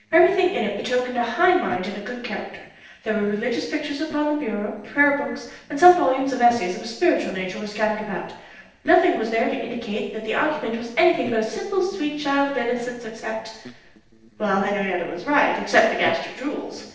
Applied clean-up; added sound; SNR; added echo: neural separator model SepFormer DNS4.